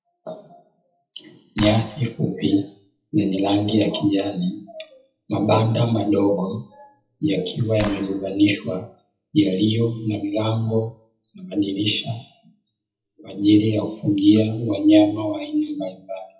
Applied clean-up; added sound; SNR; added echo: classical method WPE with log-MMSE.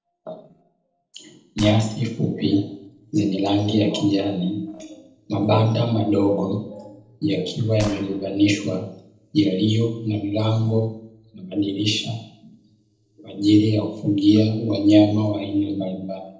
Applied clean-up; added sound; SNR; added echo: neural separator model SepFormer DNS4.